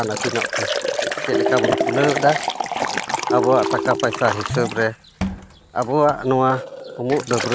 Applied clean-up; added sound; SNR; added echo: none; Ringtone + Liquid; 2 dB; none.